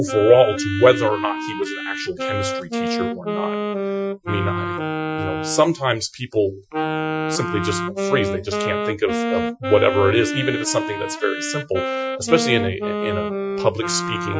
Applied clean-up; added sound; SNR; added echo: classical method Wiener filter.